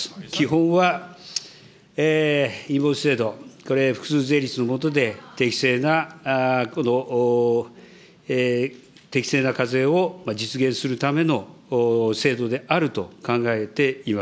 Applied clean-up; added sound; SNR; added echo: none; none; none; none.